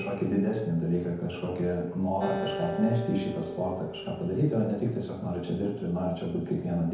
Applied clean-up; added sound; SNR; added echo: none; Acoustic guitar; 12 dB; reverberation time 1.0 s.